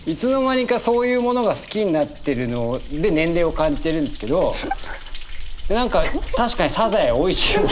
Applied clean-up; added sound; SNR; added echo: none; Thunder; 7 dB; none.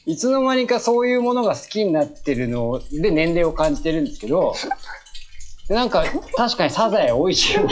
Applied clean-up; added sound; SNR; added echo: classical method log-MMSE.